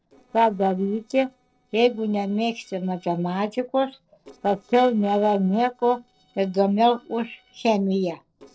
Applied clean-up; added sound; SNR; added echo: neural separator model SepFormer DNS4.